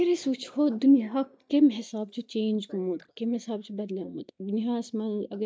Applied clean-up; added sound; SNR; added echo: neural mask model DeepFilterNet 3.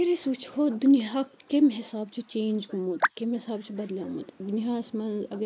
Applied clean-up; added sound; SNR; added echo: neural mask model Resemble Enhance denoiser.